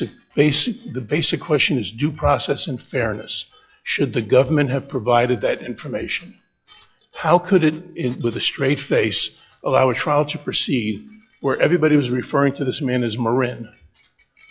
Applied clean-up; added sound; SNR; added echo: classical method log-MMSE.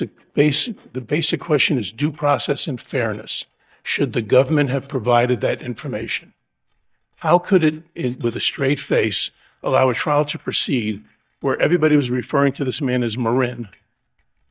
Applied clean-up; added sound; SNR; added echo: neural mask model DeepFilterNet 3.